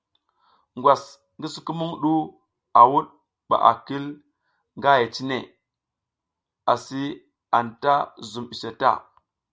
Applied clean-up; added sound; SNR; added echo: none; none; none; none.